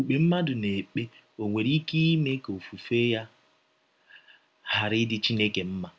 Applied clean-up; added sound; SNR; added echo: none; none; none; none.